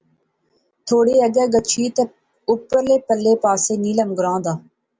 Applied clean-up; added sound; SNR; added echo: none; none; none; none.